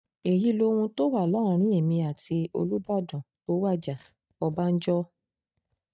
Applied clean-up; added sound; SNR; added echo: neural mask model DeepFilterNet 3.